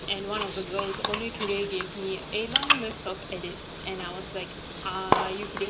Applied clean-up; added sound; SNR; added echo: none; Bathtub (filling or washing) / Water; -2 dB; none.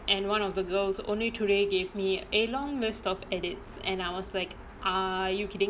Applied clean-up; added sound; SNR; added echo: none; none; none; none.